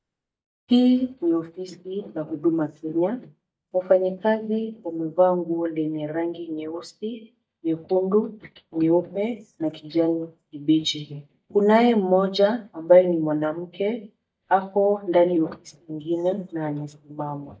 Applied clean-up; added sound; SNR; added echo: neural mask model DeepFilterNet 3.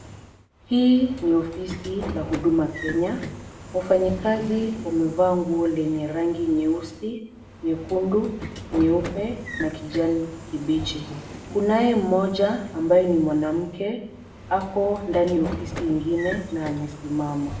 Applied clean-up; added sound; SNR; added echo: none; Sliding door / Train; 13 dB; reverberation time 0.7 s.